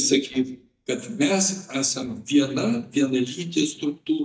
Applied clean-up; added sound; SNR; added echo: neural mask model DeepFilterNet 3.